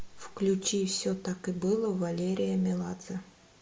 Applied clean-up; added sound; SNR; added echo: none; none; none; none.